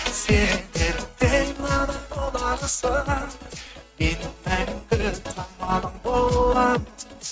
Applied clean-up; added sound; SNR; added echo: neural mask model RNNoise.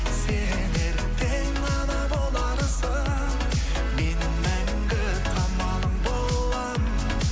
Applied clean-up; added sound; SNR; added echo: none; Engine; 19 dB; none.